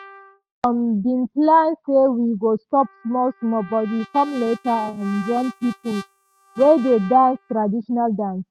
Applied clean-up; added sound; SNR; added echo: neural mask model RNNoise.